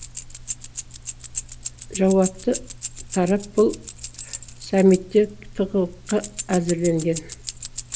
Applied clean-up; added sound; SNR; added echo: none; Keys jangling; 11 dB; none.